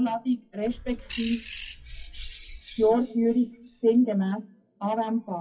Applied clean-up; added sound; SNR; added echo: classical method WPE with log-MMSE.